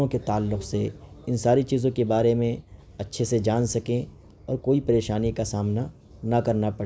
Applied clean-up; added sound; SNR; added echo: none; none; none; none.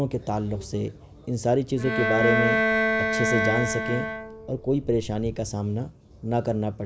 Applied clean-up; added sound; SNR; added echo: none; Bowed string instrument; -1 dB; none.